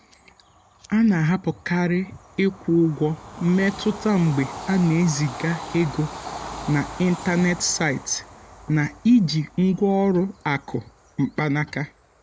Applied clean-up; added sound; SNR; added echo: none; Train / Bird vocalization, bird call, bird song; 16 dB; none.